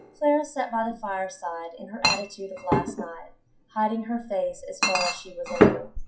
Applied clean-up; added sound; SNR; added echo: classical method WPE with log-MMSE.